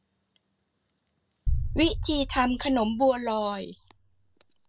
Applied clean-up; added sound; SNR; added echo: none; Boom; 4 dB; none.